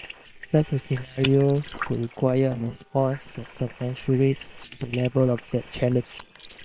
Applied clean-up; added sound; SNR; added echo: neural separator model SepFormer WHAM!.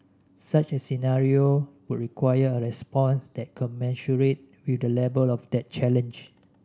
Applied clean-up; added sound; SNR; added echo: none; none; none; none.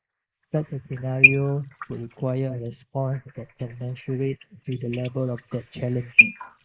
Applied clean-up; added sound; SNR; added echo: neural mask model Resemble Enhance denoiser.